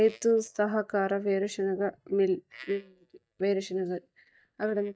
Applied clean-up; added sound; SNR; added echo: neural mask model DeepFilterNet 3.